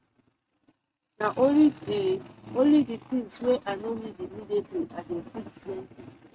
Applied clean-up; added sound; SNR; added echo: neural mask model RNNoise.